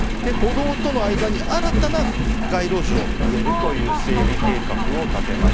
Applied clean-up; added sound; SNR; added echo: none; Engine; -5 dB; none.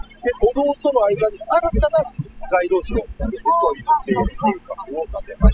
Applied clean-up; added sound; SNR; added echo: classical method spectral subtraction.